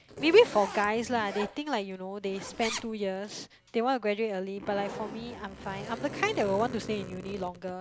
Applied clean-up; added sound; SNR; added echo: none; Zipper (clothing); 13 dB; none.